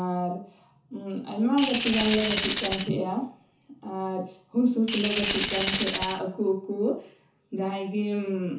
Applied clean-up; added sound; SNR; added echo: none; Tambourine; 1 dB; reverberation time 0.9 s.